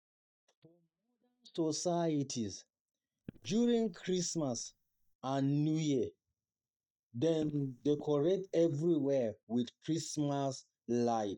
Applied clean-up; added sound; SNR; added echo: neural mask model DeepFilterNet 3.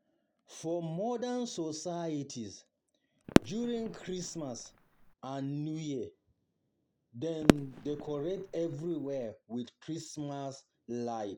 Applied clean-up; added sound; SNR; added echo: none; Fireworks; -5 dB; none.